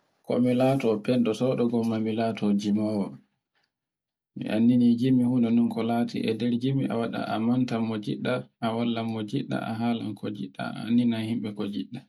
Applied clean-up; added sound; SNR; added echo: none; none; none; none.